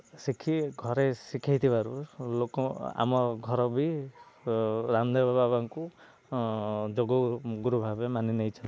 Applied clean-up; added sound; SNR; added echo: none; none; none; none.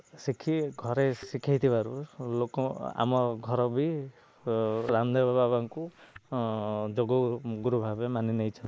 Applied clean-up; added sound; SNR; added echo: neural mask model Resemble Enhance denoiser.